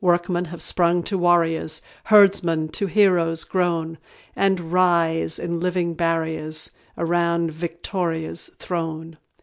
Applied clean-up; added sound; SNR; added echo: none; none; none; none.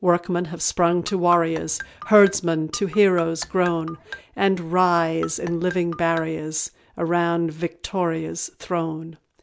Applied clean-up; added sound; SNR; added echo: none; Marimba, xylophone; 16 dB; none.